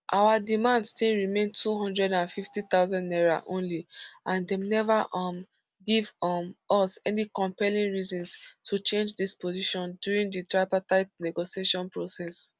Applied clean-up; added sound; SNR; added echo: none; none; none; none.